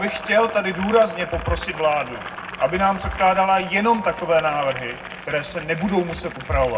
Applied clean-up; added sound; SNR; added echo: none; Boiling; 13 dB; reverberation time 0.3 s.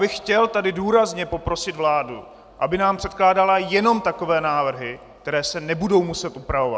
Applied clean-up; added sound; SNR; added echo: none; none; none; none.